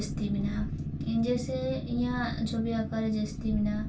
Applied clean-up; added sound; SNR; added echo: none; none; none; reverberation time 0.2 s.